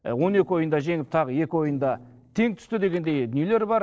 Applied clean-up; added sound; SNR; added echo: neural separator model SepFormer DNS4.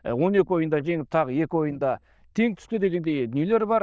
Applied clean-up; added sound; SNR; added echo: neural diffusion model UNIVERSE++.